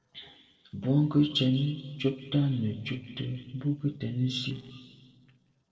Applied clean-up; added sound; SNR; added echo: neural separator model SepFormer DNS4.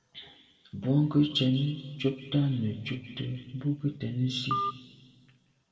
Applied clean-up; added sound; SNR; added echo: none; Telephone; 6 dB; reverberation time 1.8 s.